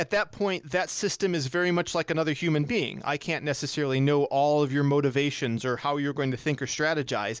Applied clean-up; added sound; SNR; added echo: none; none; none; none.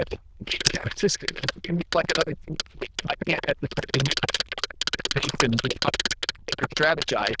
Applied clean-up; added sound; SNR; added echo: neural diffusion model UNIVERSE++.